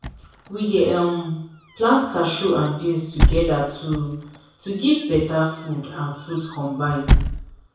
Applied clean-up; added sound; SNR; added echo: none; Squeak / Slam / Wood; 3 dB; reverberation time 0.7 s.